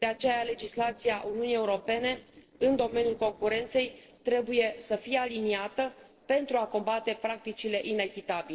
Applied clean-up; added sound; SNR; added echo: neural separator model SepFormer DNS4.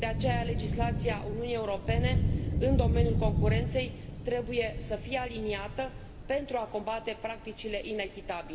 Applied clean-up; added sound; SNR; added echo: none; Thunder / Rain; -2 dB; reverberation time 1.6 s.